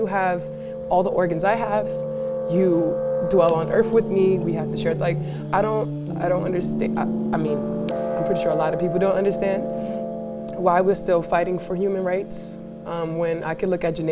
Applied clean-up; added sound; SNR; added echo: none; Piano; 4 dB; none.